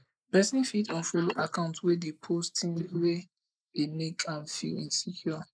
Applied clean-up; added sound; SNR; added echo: neural mask model Resemble Enhance denoiser.